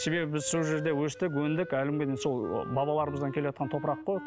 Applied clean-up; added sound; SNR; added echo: none; Wind instrument, woodwind instrument; 13 dB; none.